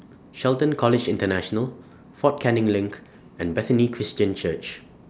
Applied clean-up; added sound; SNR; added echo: none; none; none; none.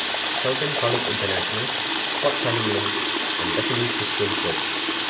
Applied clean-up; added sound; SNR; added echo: none; Water tap, faucet; -4 dB; reverberation time 2.5 s.